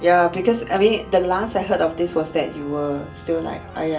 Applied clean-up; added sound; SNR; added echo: none; Organ; 19 dB; reverberation time 0.2 s.